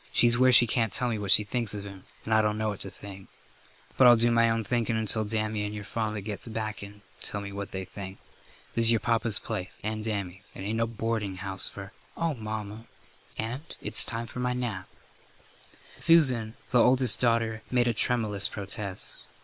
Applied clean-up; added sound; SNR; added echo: neural separator model SepFormer WHAM!.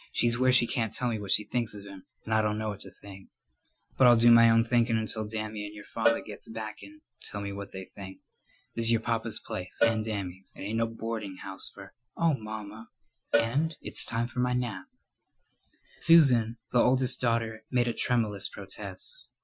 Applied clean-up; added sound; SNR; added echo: classical method Wiener filter.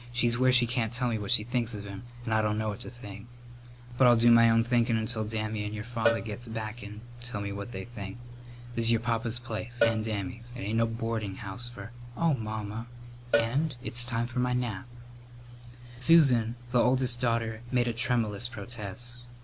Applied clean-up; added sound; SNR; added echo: none; Cowbell; 8 dB; none.